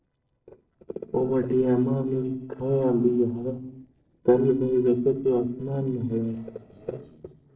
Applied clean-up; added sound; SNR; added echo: neural separator model SepFormer DNS4.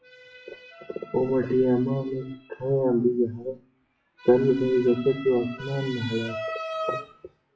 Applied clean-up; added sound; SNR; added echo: classical method WPE with log-MMSE.